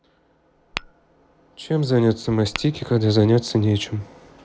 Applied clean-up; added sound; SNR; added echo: none; Tap / Glass; 18 dB; none.